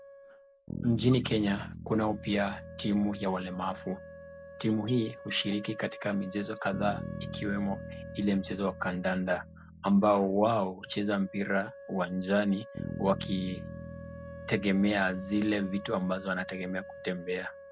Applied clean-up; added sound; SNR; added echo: none; Wind instrument, woodwind instrument + Bass guitar; 12 dB; none.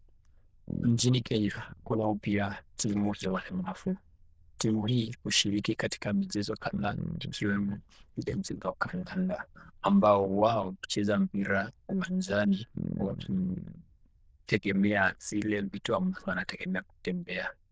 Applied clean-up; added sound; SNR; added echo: neural diffusion model UNIVERSE++.